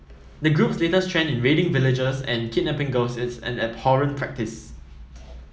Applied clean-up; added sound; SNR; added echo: none; none; none; none.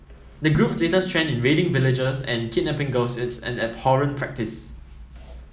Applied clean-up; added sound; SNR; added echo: none; Dishes, pots, and pans; 17 dB; none.